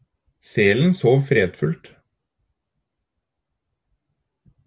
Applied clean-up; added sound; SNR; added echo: none; none; none; none.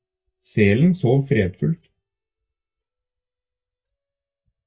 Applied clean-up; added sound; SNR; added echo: neural mask model DeepFilterNet 3.